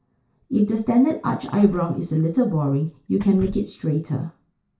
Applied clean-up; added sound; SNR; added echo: none; Door / Car; 19 dB; reverberation time 0.3 s.